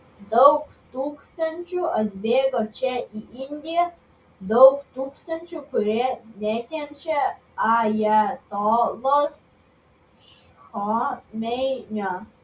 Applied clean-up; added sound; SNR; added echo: none; none; none; none.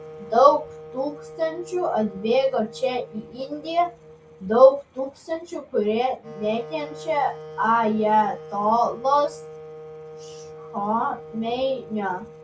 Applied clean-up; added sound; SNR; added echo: none; Wind instrument, woodwind instrument; 17 dB; none.